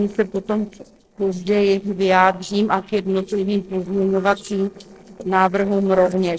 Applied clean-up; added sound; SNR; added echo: neural separator model SepFormer DNS4.